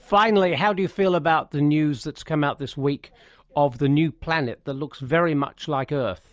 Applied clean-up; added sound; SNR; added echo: none; none; none; none.